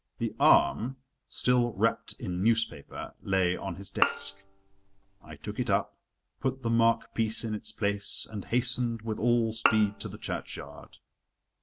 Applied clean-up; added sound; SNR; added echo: none; Bowed string instrument; 5 dB; none.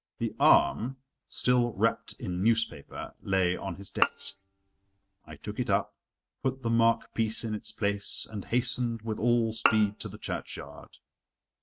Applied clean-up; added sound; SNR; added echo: neural mask model RNNoise.